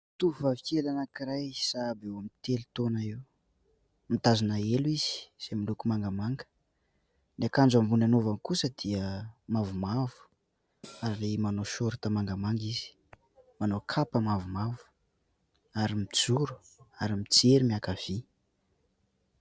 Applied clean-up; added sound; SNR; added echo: none; Cymbal; 19 dB; none.